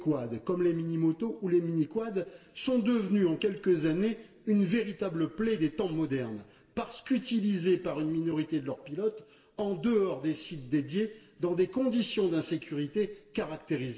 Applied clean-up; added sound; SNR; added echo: none; none; none; reverberation time 1.9 s.